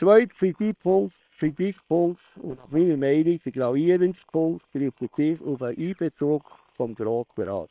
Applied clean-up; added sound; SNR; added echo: neural separator model SepFormer WHAM!.